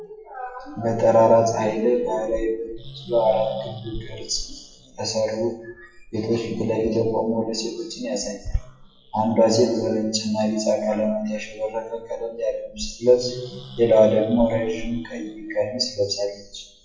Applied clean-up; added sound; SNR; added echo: classical method WPE with log-MMSE.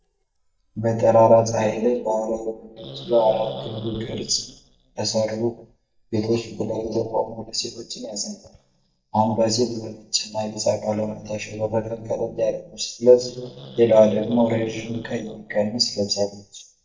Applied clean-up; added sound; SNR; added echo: neural mask model DeepFilterNet 3.